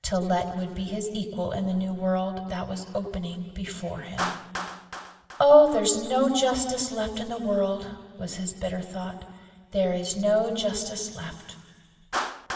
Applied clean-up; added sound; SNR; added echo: none; Clapping; 15 dB; reverberation time 2.0 s.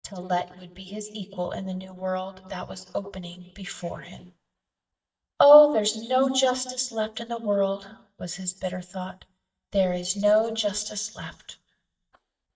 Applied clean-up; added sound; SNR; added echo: neural mask model DeepFilterNet 3.